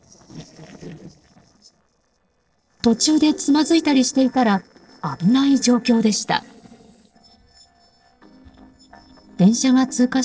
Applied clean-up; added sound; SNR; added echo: neural separator model SepFormer DNS4.